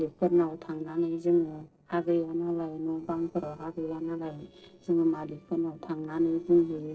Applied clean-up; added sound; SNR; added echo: neural separator model SepFormer DNS4.